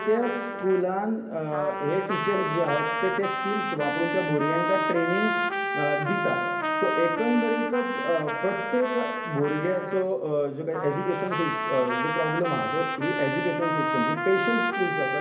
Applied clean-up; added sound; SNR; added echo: none; Trumpet; 2 dB; reverberation time 0.3 s.